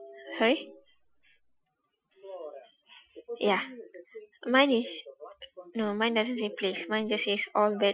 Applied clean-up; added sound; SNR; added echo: classical method Wiener filter.